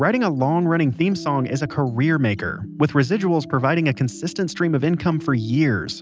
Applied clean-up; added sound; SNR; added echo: none; none; none; none.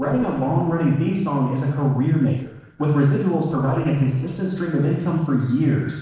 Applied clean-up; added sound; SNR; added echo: neural separator model SepFormer DNS4.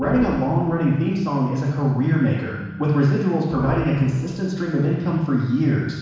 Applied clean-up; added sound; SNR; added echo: none; Organ; 15 dB; reverberation time 1.1 s.